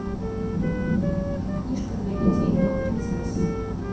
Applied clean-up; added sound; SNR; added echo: none; Wind instrument, woodwind instrument; 9 dB; reverberation time 0.7 s.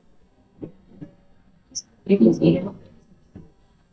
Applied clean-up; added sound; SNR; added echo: neural mask model DeepFilterNet 3.